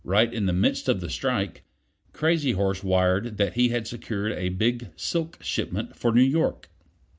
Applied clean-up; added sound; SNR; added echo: none; none; none; none.